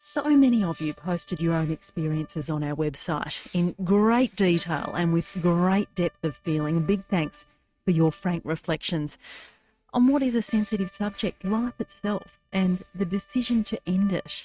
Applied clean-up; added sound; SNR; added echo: neural mask model RNNoise.